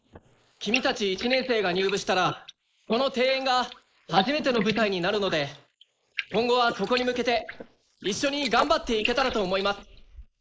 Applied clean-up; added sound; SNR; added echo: neural mask model Resemble Enhance denoiser.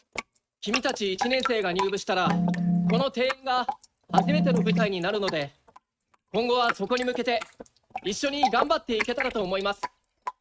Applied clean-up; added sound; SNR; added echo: neural mask model RNNoise.